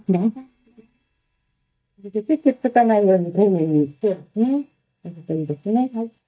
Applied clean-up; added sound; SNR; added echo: neural mask model DeepFilterNet 3.